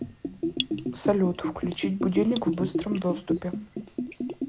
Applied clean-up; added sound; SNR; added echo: none; Bathtub (filling or washing) / Gurgling; 2 dB; none.